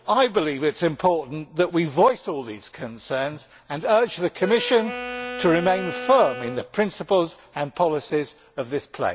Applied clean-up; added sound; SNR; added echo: none; Wind instrument, woodwind instrument; 10 dB; none.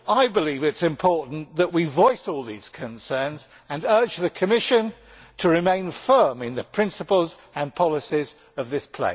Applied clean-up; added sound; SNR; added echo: none; none; none; none.